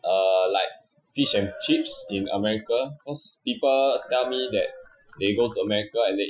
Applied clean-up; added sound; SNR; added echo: classical method Wiener filter.